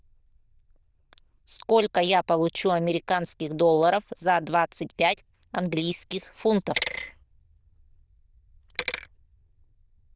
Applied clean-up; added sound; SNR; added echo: neural diffusion model UNIVERSE++.